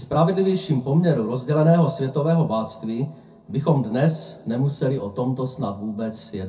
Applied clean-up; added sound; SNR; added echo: none; none; none; reverberation time 0.3 s.